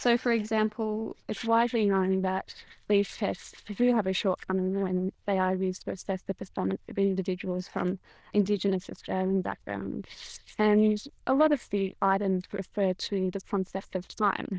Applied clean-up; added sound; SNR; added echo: neural diffusion model UNIVERSE++.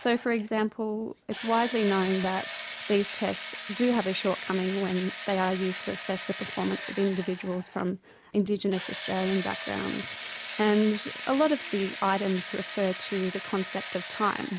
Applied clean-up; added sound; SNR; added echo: none; Engine / Drill; 9 dB; none.